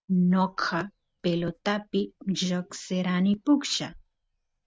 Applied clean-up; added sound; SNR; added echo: neural mask model RNNoise.